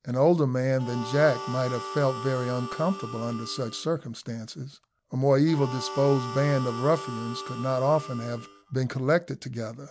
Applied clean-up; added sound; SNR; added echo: none; Harmonica; 11 dB; none.